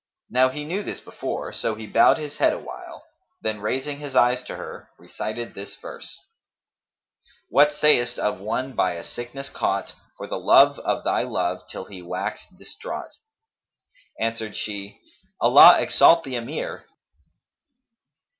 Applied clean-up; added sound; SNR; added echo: none; none; none; none.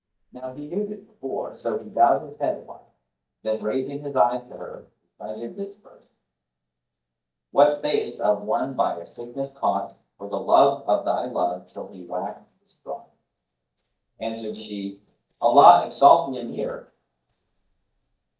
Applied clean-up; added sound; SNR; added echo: neural mask model DeepFilterNet 3.